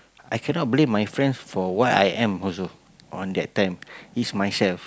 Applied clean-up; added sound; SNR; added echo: none; none; none; none.